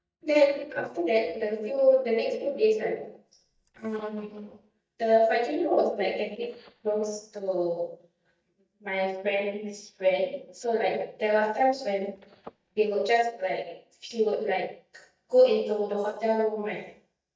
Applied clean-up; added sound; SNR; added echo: neural mask model DeepFilterNet 3.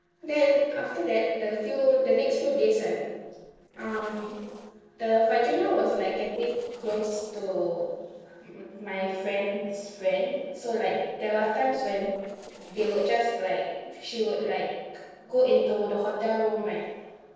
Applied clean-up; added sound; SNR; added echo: neural separator model SepFormer DNS4.